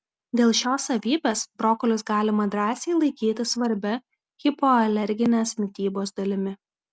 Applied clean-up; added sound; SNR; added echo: none; none; none; none.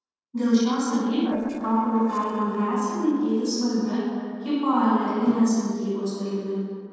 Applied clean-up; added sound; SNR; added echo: neural separator model SepFormer DNS4.